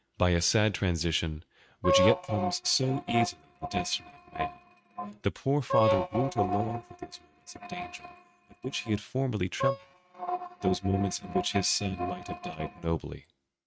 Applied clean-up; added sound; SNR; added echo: neural mask model RNNoise.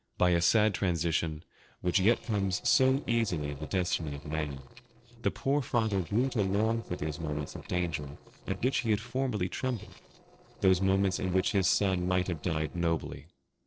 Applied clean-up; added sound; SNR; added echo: neural separator model SepFormer DNS4.